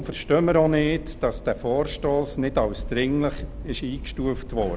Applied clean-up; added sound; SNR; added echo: none; Accelerating, revving, vroom; 11 dB; none.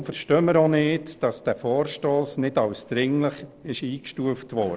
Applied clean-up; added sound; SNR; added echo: neural separator model SepFormer DNS4.